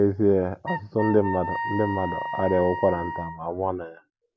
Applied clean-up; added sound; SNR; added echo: none; Wind instrument, woodwind instrument; 8 dB; none.